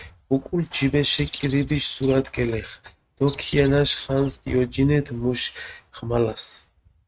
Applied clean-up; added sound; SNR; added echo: neural mask model RNNoise.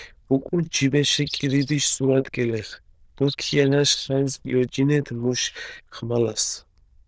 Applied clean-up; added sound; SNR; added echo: neural diffusion model UNIVERSE++.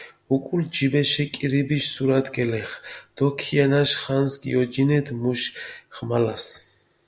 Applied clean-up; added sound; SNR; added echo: none; none; none; none.